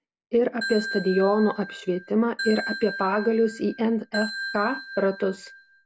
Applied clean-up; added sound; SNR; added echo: none; Ringtone / Bell; 10 dB; none.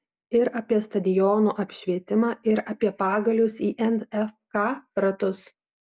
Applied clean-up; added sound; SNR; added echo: none; none; none; none.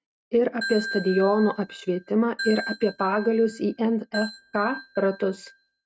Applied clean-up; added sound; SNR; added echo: neural mask model RNNoise.